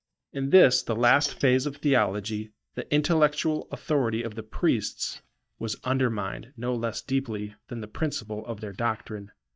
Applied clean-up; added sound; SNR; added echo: neural mask model DeepFilterNet 3.